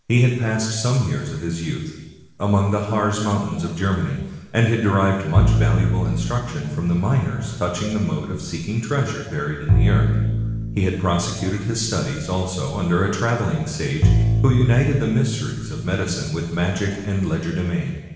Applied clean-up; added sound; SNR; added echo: none; Bowed string instrument; 1 dB; reverberation time 1.2 s.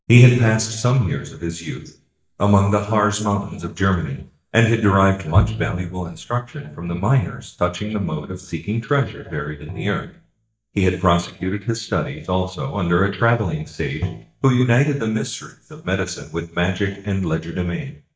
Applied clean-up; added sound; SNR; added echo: neural mask model DeepFilterNet 3.